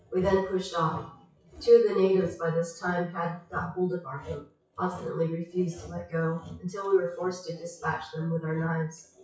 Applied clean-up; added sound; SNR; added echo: classical method WPE with log-MMSE.